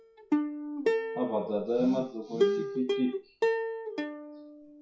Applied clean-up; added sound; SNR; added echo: classical method WPE with log-MMSE.